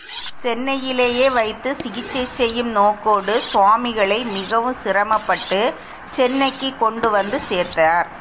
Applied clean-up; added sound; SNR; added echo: none; Cutlery, silverware; 11 dB; none.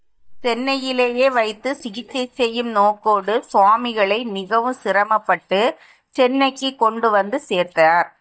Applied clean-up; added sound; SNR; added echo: neural mask model DeepFilterNet 3.